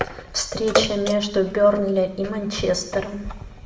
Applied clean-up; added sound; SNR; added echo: none; Bathtub (filling or washing) / Water / Splash, splatter; 7 dB; reverberation time 0.6 s.